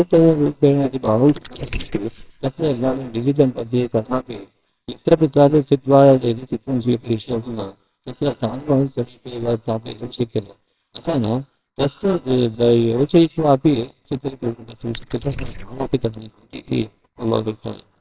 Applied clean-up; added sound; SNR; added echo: neural separator model SepFormer WHAMR!.